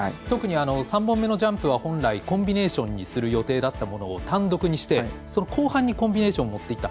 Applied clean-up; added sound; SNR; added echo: none; none; none; none.